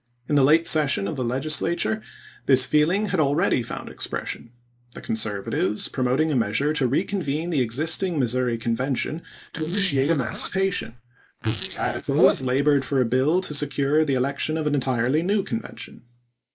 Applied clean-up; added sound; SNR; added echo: neural mask model Resemble Enhance denoiser.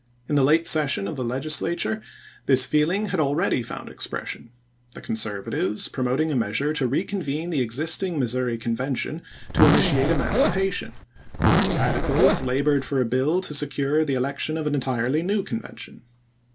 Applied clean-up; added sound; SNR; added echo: none; Zipper (clothing); -2 dB; none.